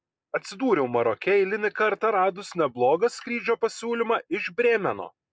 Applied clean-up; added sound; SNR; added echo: none; none; none; none.